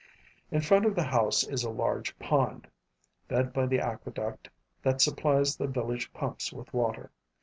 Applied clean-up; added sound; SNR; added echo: none; none; none; none.